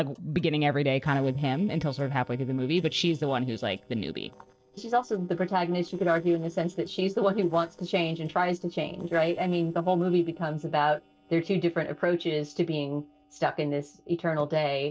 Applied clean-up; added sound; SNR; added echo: neural separator model SepFormer DNS4.